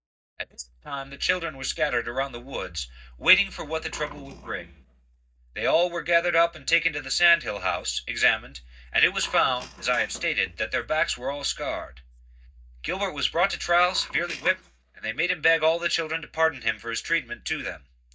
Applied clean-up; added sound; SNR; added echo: neural mask model DeepFilterNet 3.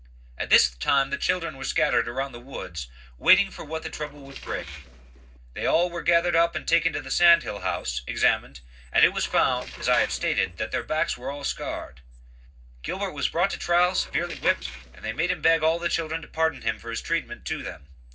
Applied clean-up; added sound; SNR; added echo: neural separator model SepFormer DNS4.